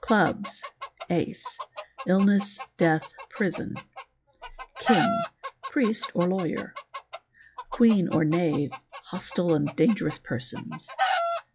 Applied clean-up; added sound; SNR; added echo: classical method log-MMSE.